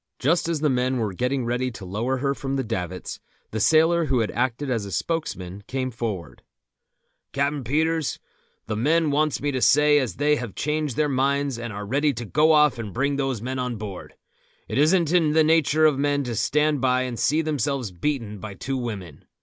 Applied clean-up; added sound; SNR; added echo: none; none; none; none.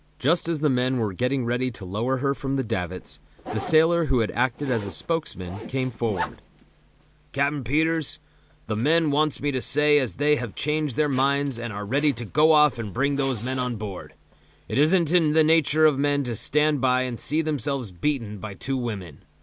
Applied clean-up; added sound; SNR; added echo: none; Zipper (clothing); 19 dB; none.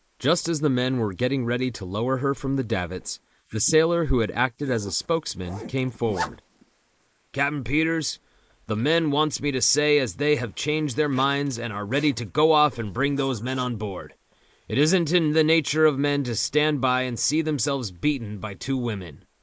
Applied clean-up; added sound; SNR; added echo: neural mask model Resemble Enhance denoiser.